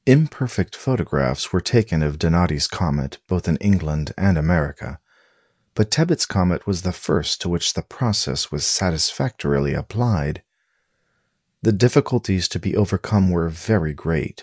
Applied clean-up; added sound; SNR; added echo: none; none; none; none.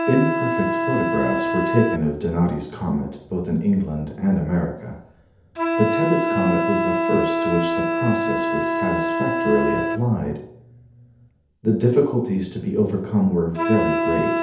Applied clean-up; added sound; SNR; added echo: none; Wind instrument, woodwind instrument; 2 dB; reverberation time 2.2 s.